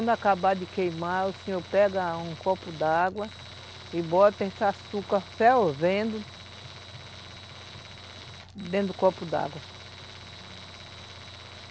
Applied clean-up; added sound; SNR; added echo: none; Tools; 17 dB; none.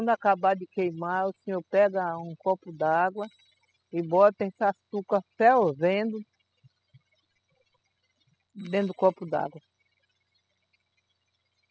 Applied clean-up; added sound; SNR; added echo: classical method spectral subtraction.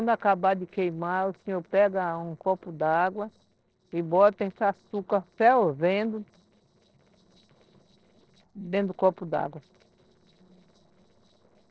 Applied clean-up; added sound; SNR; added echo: neural separator model SepFormer DNS4.